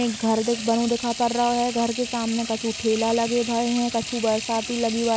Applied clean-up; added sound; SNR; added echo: none; Sink (filling or washing) / Water tap, faucet; 10 dB; none.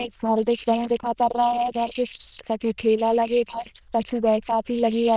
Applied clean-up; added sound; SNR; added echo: neural diffusion model UNIVERSE++.